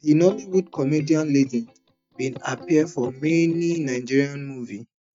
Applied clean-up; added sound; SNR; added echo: neural mask model DeepFilterNet 3.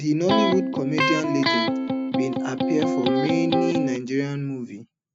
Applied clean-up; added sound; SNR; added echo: none; Electric guitar; -3 dB; none.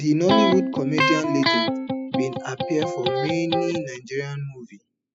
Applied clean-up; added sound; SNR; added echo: classical method spectral subtraction.